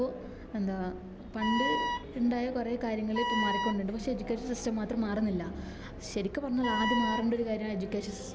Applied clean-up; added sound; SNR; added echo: none; Wind instrument, woodwind instrument; 2 dB; none.